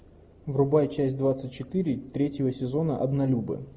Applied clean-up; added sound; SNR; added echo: none; none; none; none.